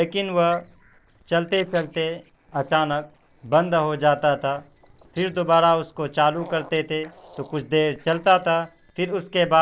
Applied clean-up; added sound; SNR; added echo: neural separator model SepFormer DNS4.